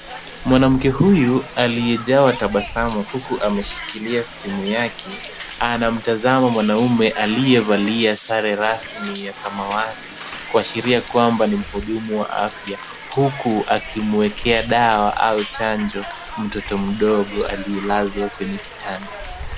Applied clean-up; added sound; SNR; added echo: none; Hiss; 13 dB; none.